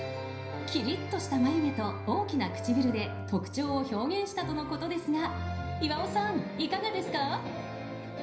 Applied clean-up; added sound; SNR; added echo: none; Bowed string instrument; 12 dB; reverberation time 0.5 s.